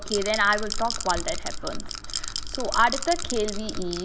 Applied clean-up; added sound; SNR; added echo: none; Rattle / Rattle (instrument); 3 dB; none.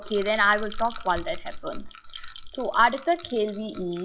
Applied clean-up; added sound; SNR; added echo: classical method log-MMSE.